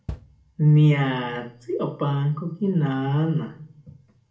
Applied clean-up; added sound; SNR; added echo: none; Bass drum; 19 dB; reverberation time 0.4 s.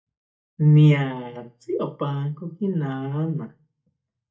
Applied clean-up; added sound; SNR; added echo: neural mask model DeepFilterNet 3.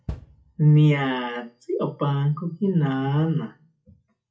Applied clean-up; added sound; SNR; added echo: classical method WPE with log-MMSE.